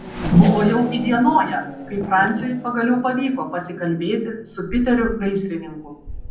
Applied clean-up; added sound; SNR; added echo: none; Race car, auto racing / Accelerating, revving, vroom; 10 dB; reverberation time 0.6 s.